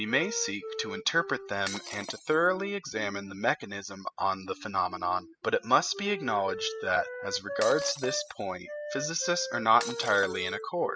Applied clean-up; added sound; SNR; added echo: classical method spectral subtraction.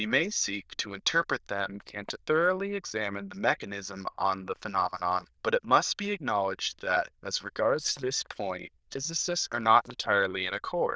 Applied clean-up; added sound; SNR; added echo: neural diffusion model UNIVERSE++.